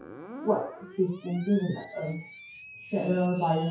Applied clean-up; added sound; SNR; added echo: classical method WPE with log-MMSE.